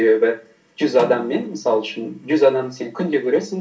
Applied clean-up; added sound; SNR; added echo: none; Snare drum; 18 dB; reverberation time 0.2 s.